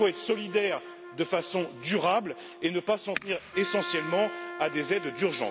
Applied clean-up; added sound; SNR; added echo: none; Trumpet; 12 dB; none.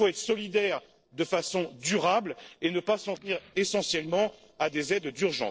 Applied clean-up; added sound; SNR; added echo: neural separator model SepFormer DNS4.